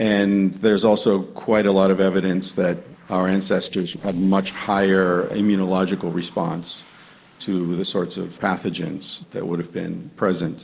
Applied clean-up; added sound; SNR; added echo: neural separator model SepFormer DNS4.